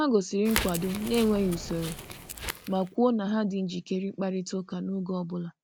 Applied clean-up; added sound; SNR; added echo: none; Crackle; 8 dB; none.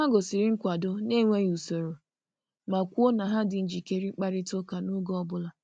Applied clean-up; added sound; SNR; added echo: none; none; none; none.